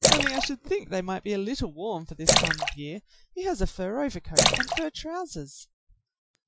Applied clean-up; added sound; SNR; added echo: classical method Wiener filter.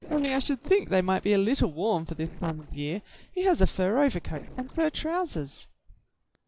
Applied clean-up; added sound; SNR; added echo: neural separator model SepFormer DNS4.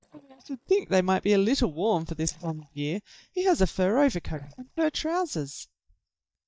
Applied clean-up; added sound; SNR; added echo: neural mask model DeepFilterNet 3.